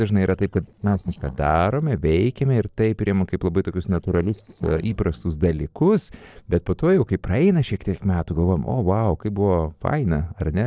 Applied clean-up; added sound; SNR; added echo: neural separator model SepFormer DNS4.